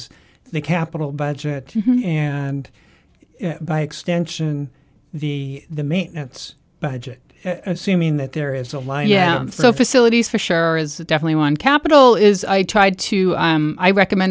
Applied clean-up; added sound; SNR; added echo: none; none; none; none.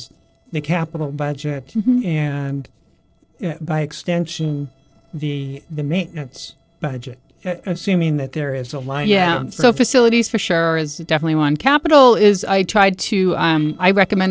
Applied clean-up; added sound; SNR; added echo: neural separator model SepFormer DNS4.